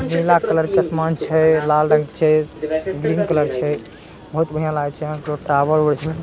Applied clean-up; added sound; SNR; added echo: none; Subway, metro, underground; 7 dB; none.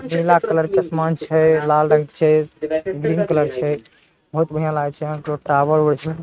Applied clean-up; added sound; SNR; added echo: neural mask model RNNoise.